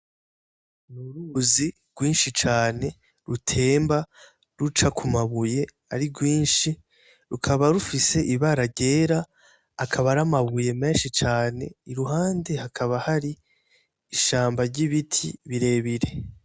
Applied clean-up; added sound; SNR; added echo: none; none; none; none.